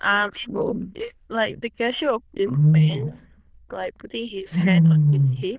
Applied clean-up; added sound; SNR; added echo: neural diffusion model UNIVERSE++.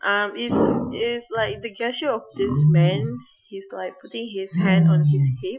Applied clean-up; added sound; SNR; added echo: classical method Wiener filter.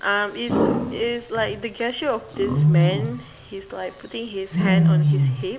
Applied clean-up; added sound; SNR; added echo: none; Wild animals; -5 dB; none.